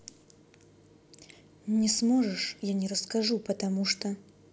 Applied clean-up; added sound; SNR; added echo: none; none; none; none.